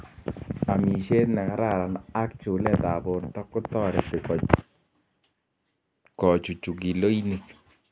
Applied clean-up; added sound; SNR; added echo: none; none; none; none.